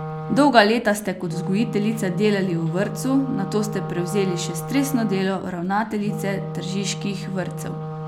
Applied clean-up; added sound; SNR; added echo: none; Wind instrument, woodwind instrument; 8 dB; none.